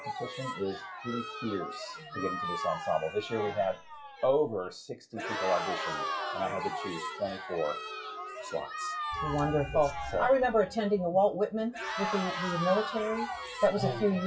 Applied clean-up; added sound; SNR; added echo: classical method WPE with log-MMSE.